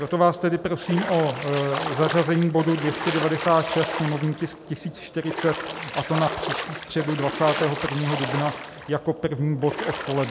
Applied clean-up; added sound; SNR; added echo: none; Splash, splatter; 7 dB; none.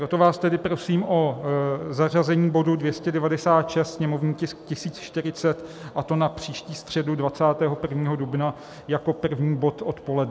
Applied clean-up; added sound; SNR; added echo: none; none; none; none.